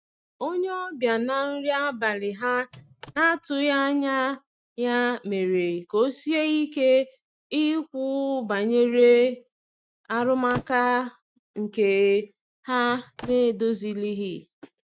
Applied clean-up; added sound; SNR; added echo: neural mask model RNNoise.